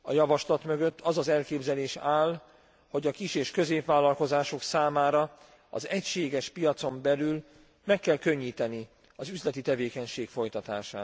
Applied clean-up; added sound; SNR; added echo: none; none; none; none.